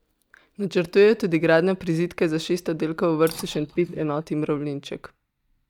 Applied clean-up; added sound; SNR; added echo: neural mask model DeepFilterNet 3.